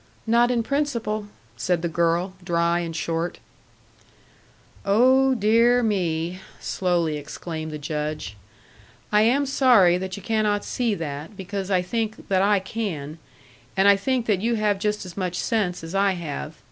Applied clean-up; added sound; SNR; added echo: none; none; none; none.